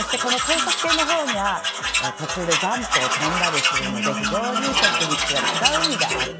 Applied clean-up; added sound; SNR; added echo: none; Tools; -4 dB; none.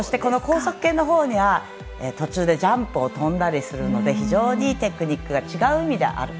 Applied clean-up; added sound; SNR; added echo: none; none; none; none.